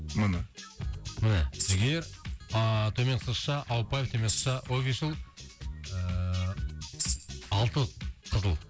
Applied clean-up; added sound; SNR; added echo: none; Tambourine; 11 dB; none.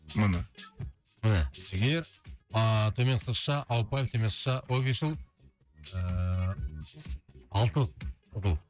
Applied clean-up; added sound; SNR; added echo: neural mask model RNNoise.